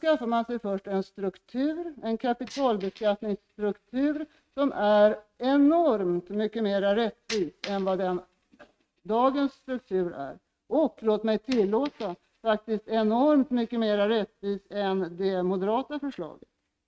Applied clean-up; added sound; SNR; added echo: neural mask model RNNoise.